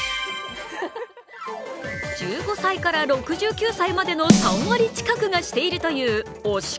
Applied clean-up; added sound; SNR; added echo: none; Snare drum; 0 dB; none.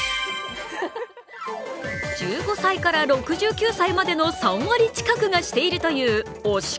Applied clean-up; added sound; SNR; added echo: none; none; none; none.